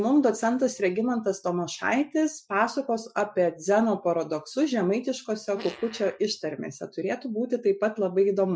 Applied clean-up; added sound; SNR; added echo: classical method Wiener filter.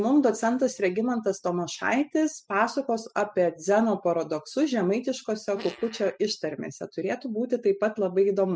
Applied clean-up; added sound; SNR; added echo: classical method spectral subtraction.